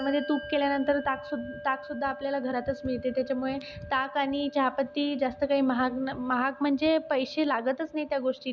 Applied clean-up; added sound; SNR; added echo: none; Bell; 16 dB; none.